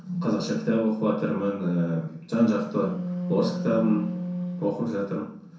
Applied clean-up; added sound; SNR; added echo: none; Wind instrument, woodwind instrument; 6 dB; reverberation time 0.6 s.